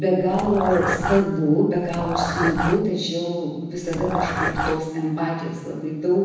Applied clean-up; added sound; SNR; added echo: none; Dog; 3 dB; reverberation time 1.1 s.